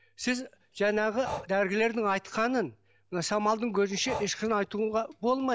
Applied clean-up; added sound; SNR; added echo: none; Breathing; 16 dB; none.